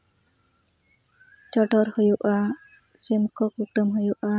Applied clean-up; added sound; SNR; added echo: none; none; none; none.